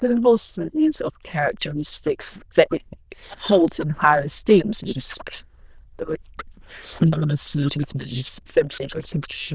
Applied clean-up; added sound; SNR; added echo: neural diffusion model UNIVERSE++.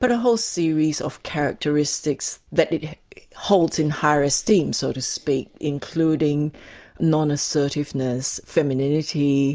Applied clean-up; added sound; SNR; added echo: none; none; none; none.